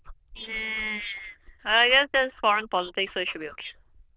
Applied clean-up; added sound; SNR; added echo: neural diffusion model UNIVERSE++.